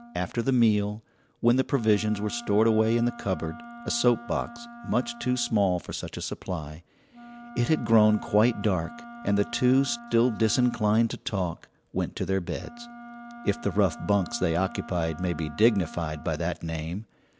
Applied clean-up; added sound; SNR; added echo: none; Wind instrument, woodwind instrument; 18 dB; none.